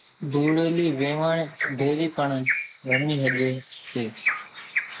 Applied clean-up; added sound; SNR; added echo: neural mask model Resemble Enhance denoiser.